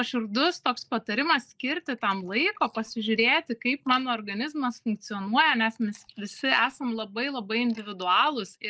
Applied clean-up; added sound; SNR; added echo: neural mask model Resemble Enhance denoiser.